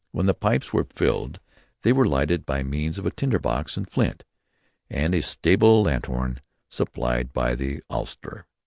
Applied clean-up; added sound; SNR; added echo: none; none; none; none.